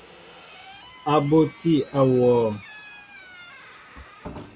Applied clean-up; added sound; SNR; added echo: none; Squeak / Slam; 19 dB; none.